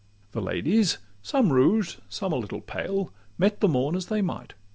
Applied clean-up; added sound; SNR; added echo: none; none; none; none.